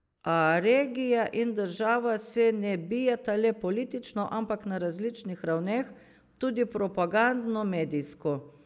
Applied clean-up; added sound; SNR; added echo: none; none; none; none.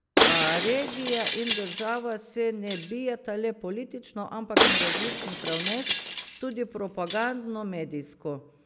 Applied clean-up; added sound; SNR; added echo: none; Shatter; -2 dB; none.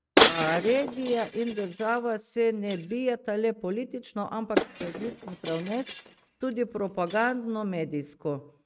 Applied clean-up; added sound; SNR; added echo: neural mask model RNNoise.